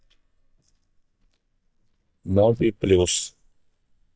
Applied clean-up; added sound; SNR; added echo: neural mask model DeepFilterNet 3.